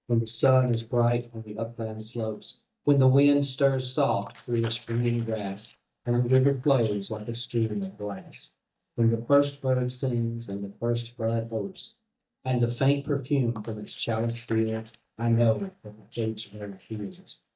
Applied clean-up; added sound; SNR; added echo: neural mask model DeepFilterNet 3.